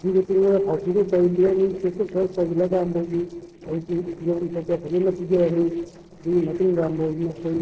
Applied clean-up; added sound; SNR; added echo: neural separator model SepFormer DNS4.